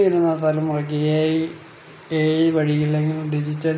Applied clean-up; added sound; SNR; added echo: none; none; none; none.